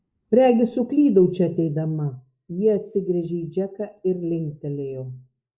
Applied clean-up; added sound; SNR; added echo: neural mask model Resemble Enhance denoiser.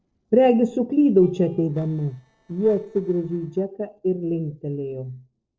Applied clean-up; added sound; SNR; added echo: neural separator model SepFormer DNS4.